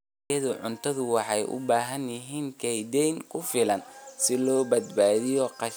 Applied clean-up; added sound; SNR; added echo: none; none; none; none.